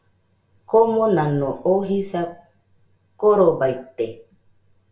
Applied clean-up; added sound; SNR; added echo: none; none; none; reverberation time 0.2 s.